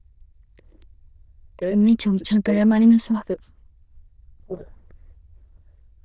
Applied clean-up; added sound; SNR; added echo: neural diffusion model UNIVERSE++.